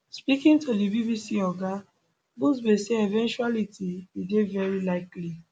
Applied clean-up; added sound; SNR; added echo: none; none; none; none.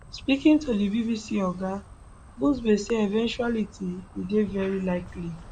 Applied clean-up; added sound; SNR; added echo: none; Insect; 19 dB; none.